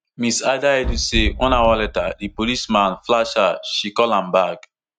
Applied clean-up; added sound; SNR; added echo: neural mask model RNNoise.